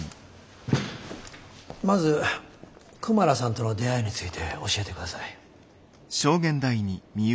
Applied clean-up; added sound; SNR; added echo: none; none; none; none.